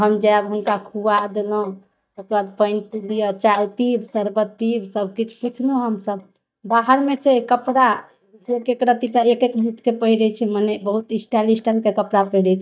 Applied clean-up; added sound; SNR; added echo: neural mask model DeepFilterNet 3.